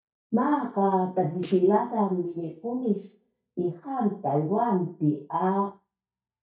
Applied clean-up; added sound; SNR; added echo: neural mask model DeepFilterNet 3.